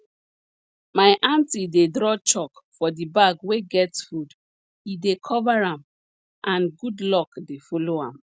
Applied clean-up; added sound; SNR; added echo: none; none; none; none.